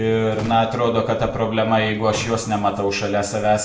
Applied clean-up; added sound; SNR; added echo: none; Gunshot, gunfire; 17 dB; reverberation time 0.5 s.